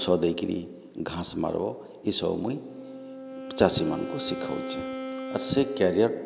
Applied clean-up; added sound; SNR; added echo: none; Wind instrument, woodwind instrument; 10 dB; none.